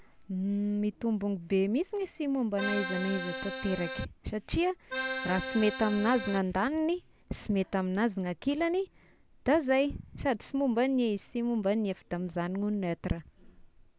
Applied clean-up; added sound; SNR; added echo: none; Accordion; 4 dB; none.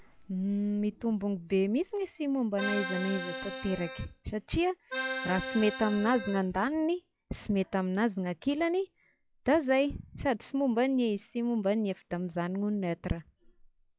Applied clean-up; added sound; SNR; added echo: classical method log-MMSE.